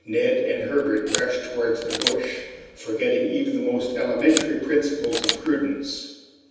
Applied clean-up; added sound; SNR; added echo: none; Camera; 8 dB; reverberation time 1.1 s.